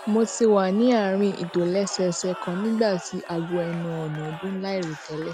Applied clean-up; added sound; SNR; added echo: none; Crowd / Cheering; 15 dB; none.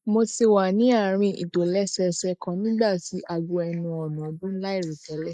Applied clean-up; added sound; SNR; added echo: neural mask model Resemble Enhance denoiser.